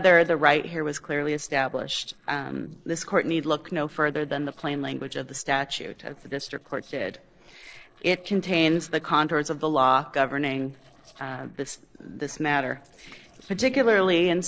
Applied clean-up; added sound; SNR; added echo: neural separator model SepFormer DNS4.